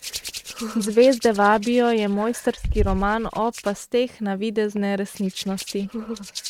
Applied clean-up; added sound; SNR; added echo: neural mask model RNNoise.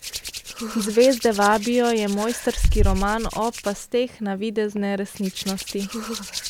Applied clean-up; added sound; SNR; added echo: none; Hands; 4 dB; none.